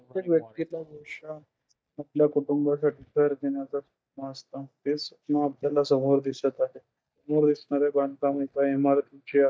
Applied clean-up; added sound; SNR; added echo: neural mask model DeepFilterNet 3.